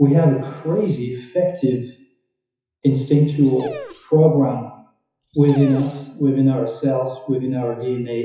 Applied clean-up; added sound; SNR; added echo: classical method WPE with log-MMSE.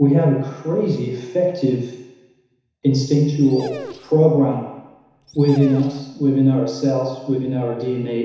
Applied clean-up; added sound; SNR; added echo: none; Dog; 19 dB; reverberation time 1.0 s.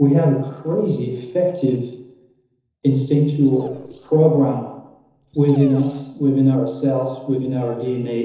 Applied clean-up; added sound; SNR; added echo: neural separator model SepFormer DNS4.